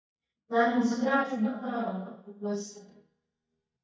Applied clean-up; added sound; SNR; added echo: neural mask model DeepFilterNet 3.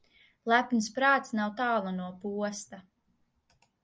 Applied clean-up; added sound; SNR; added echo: none; none; none; none.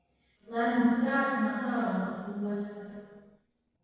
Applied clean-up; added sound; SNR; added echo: neural separator model SepFormer DNS4.